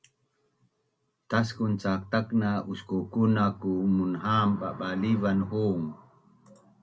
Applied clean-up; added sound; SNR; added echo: none; none; none; none.